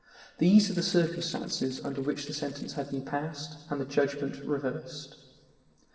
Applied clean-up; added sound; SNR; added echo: neural separator model SepFormer DNS4.